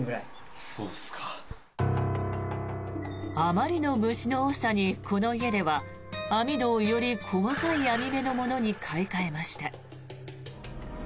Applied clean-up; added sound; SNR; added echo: none; none; none; none.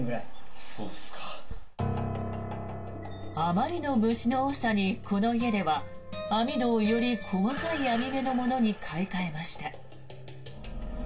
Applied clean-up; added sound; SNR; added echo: none; none; none; reverberation time 0.3 s.